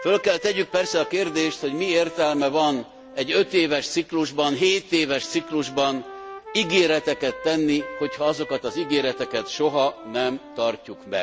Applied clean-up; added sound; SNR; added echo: none; Wind instrument, woodwind instrument; 16 dB; none.